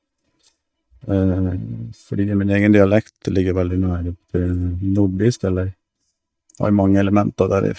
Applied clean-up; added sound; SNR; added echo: neural mask model DeepFilterNet 3.